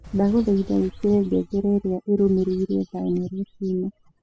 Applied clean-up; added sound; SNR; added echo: classical method spectral subtraction.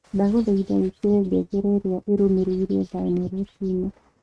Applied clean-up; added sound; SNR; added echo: neural mask model RNNoise.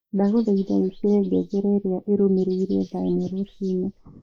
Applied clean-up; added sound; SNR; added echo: neural mask model Resemble Enhance denoiser.